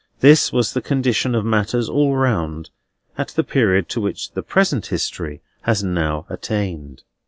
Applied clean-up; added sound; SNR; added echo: none; none; none; none.